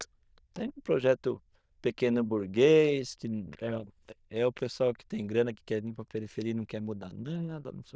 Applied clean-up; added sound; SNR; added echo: neural diffusion model UNIVERSE++.